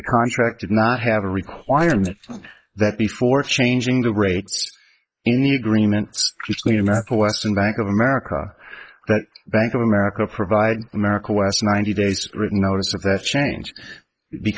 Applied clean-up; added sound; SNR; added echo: neural mask model Resemble Enhance denoiser.